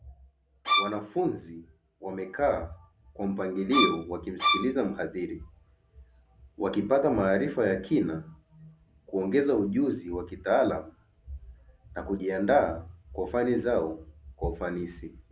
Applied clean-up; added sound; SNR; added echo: none; Bowed string instrument; -1 dB; none.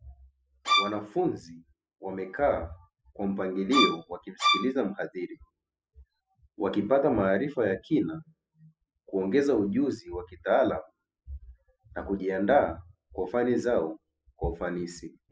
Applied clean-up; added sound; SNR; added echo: classical method spectral subtraction.